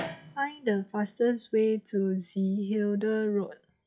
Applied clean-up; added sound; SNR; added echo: classical method log-MMSE.